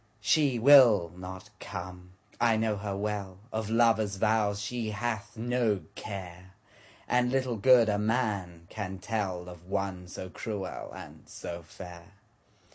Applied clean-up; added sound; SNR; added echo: none; none; none; none.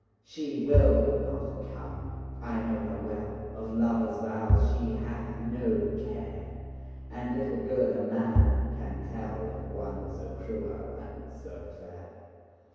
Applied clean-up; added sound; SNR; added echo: none; Bowed string instrument; 0 dB; reverberation time 2.2 s.